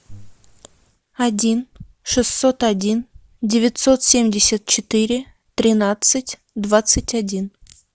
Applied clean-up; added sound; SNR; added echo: none; none; none; none.